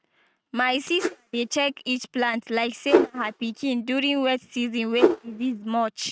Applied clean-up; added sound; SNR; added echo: neural mask model RNNoise.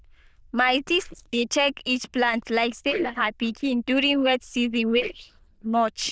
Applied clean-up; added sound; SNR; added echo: neural diffusion model UNIVERSE++.